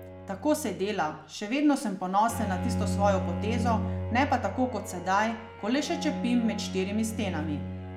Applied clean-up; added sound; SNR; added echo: none; Bowed string instrument; 5 dB; none.